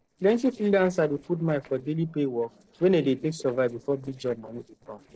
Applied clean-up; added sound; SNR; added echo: neural separator model SepFormer DNS4.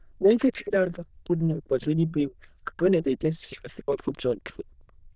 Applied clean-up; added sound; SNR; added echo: neural diffusion model UNIVERSE++.